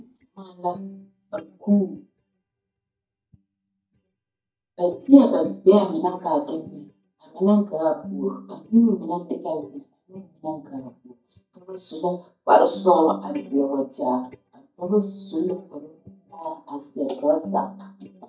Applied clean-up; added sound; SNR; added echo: neural mask model DeepFilterNet 3.